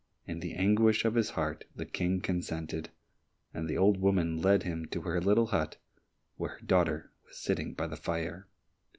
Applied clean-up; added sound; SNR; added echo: none; none; none; none.